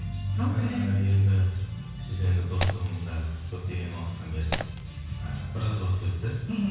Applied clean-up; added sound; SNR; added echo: none; Shatter; 11 dB; reverberation time 1.0 s.